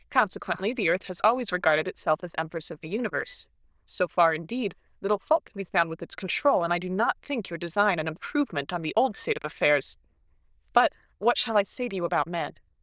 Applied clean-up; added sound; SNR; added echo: neural diffusion model UNIVERSE++.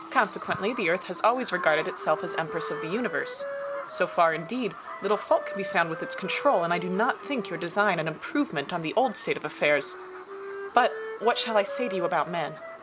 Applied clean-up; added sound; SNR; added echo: none; Wind instrument, woodwind instrument + Bird vocalization, bird call, bird song; 10 dB; none.